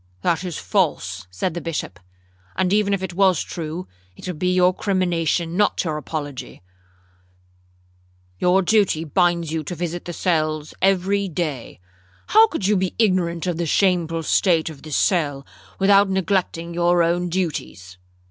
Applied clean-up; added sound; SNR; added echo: none; none; none; none.